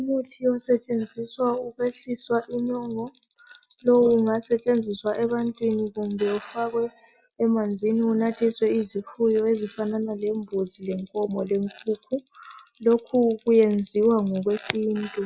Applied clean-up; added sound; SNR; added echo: none; none; none; none.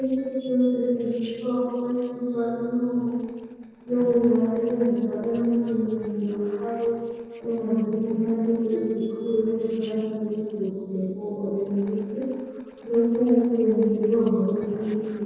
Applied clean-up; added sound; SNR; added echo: neural separator model SepFormer DNS4.